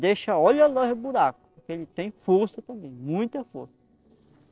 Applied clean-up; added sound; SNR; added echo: neural separator model SepFormer DNS4.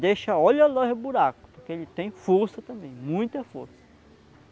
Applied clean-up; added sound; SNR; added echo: none; none; none; none.